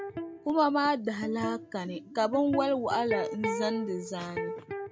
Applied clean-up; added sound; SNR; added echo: none; Electric guitar; 8 dB; none.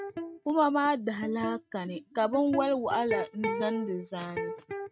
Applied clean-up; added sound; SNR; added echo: neural mask model RNNoise.